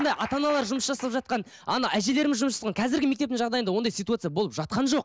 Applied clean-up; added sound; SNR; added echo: none; none; none; none.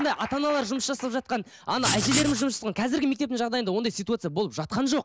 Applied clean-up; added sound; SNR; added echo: none; Writing; 2 dB; none.